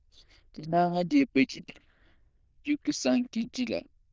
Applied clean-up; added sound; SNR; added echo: neural diffusion model UNIVERSE++.